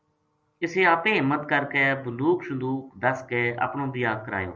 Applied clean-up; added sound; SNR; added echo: none; none; none; none.